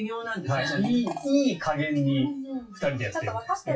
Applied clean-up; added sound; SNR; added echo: classical method WPE with log-MMSE.